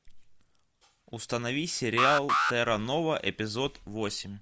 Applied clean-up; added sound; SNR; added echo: none; Alarm; -1 dB; none.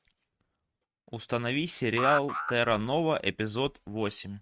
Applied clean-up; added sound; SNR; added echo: neural mask model RNNoise.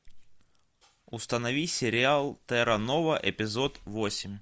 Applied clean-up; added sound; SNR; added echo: none; none; none; none.